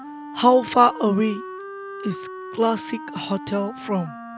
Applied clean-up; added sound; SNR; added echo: none; Wind instrument, woodwind instrument; 13 dB; none.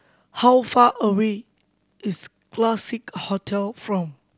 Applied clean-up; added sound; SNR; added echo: none; none; none; none.